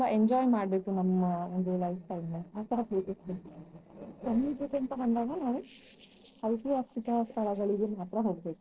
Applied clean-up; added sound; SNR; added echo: neural separator model SepFormer DNS4.